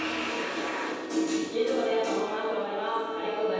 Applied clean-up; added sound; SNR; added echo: none; Bowed string instrument; 12 dB; reverberation time 1.1 s.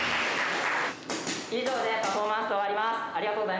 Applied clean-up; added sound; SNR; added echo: none; none; none; none.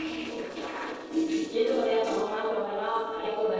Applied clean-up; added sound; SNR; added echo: neural separator model SepFormer DNS4.